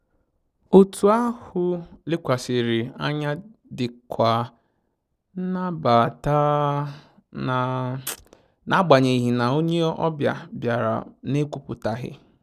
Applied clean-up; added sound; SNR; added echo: none; none; none; none.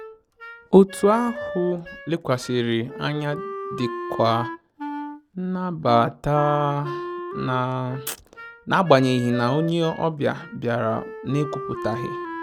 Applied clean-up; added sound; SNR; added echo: none; Wind instrument, woodwind instrument; 11 dB; none.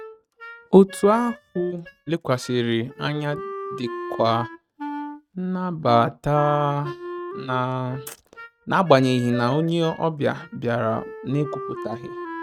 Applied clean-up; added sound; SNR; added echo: neural mask model RNNoise.